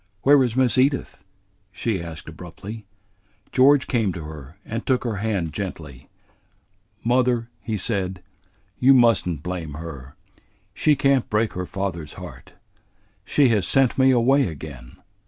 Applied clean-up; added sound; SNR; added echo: none; none; none; none.